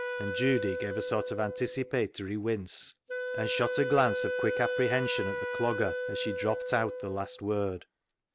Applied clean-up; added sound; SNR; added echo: none; Wind instrument, woodwind instrument; 4 dB; none.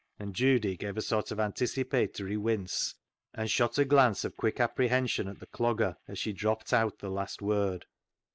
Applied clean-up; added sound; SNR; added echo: neural mask model Resemble Enhance denoiser.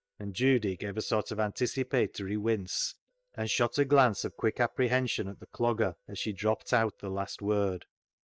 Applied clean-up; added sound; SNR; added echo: neural mask model DeepFilterNet 3.